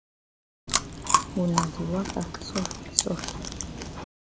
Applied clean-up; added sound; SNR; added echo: none; Chewing, mastication; -4 dB; none.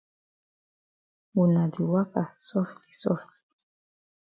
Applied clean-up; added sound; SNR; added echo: none; none; none; none.